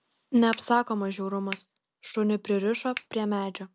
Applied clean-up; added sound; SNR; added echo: none; Finger snapping; 11 dB; none.